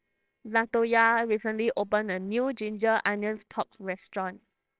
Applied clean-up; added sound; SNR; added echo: neural separator model SepFormer WHAMR!.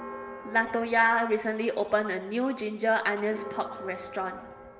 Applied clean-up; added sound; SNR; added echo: none; Church bell; 15 dB; reverberation time 2.4 s.